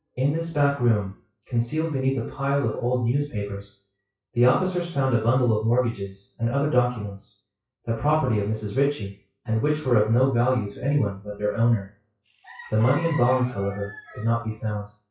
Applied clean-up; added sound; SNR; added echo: classical method WPE with log-MMSE.